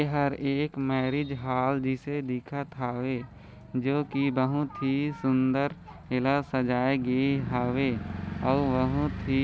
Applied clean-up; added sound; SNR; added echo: none; none; none; none.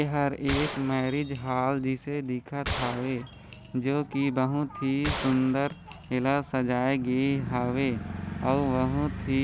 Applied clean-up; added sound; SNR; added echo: none; Gunshot, gunfire; 10 dB; none.